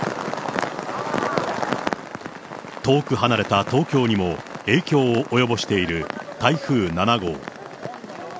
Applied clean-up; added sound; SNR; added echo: none; none; none; none.